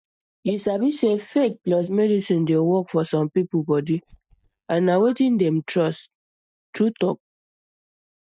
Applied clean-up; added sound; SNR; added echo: neural mask model DeepFilterNet 3.